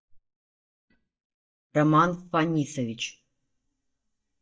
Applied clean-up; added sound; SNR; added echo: neural mask model DeepFilterNet 3.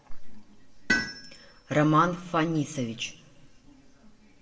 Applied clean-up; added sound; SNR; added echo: none; Tools; 7 dB; reverberation time 0.6 s.